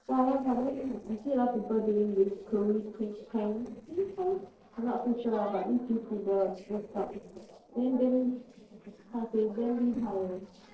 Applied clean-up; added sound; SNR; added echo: neural separator model SepFormer DNS4.